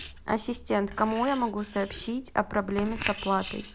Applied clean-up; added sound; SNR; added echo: none; Writing; 12 dB; none.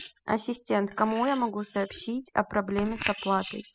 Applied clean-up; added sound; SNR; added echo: classical method spectral subtraction.